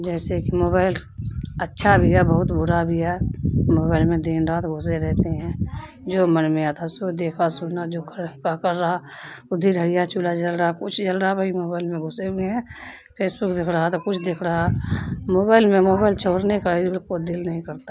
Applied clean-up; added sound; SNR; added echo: none; none; none; none.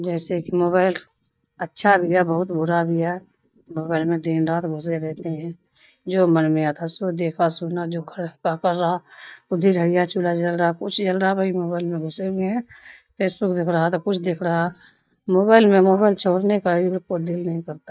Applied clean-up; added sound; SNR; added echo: neural mask model DeepFilterNet 3.